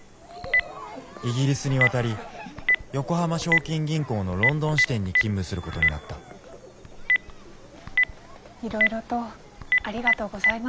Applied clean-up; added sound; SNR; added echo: none; Telephone; -1 dB; none.